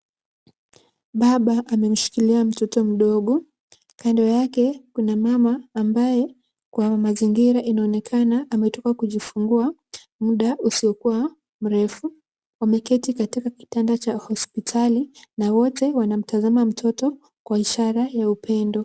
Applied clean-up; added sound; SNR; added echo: none; none; none; none.